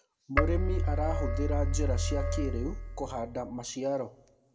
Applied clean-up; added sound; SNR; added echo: none; Keyboard (musical); -5 dB; reverberation time 0.4 s.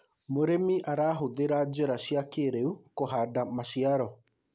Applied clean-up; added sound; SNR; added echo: none; none; none; none.